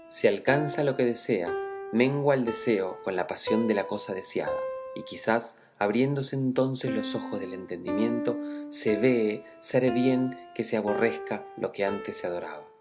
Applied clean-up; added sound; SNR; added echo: none; Piano; 9 dB; none.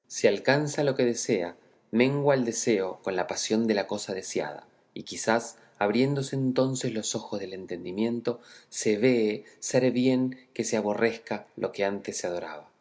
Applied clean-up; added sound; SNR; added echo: none; none; none; none.